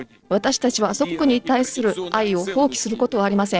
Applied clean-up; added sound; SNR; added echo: neural separator model SepFormer DNS4.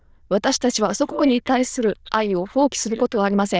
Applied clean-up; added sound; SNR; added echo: neural diffusion model UNIVERSE++.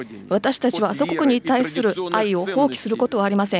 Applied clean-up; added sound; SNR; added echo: none; none; none; none.